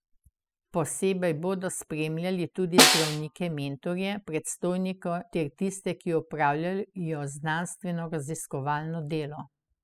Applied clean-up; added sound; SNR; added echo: classical method spectral subtraction.